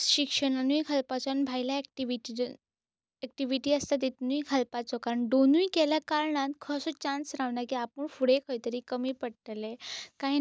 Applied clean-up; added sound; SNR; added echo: none; none; none; none.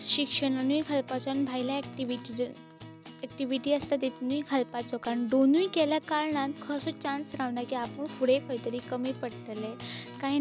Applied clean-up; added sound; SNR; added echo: none; Acoustic guitar; 13 dB; none.